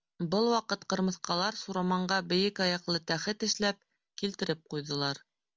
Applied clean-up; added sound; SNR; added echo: none; none; none; none.